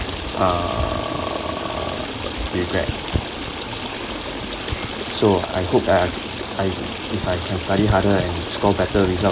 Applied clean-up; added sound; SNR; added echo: none; Stream; 5 dB; none.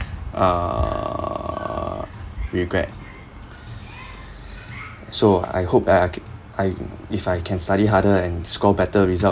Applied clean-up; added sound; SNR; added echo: none; none; none; none.